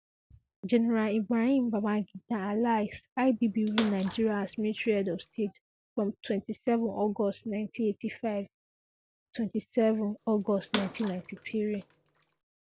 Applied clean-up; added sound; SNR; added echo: none; Bathtub (filling or washing) / Water / Splash, splatter; 12 dB; none.